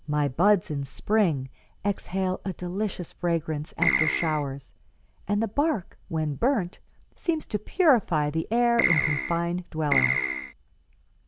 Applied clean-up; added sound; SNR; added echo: none; Keyboard (musical); -1 dB; none.